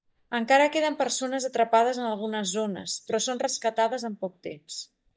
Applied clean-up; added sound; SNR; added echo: neural mask model DeepFilterNet 3.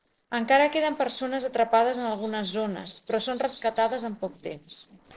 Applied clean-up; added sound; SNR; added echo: neural separator model SepFormer DNS4.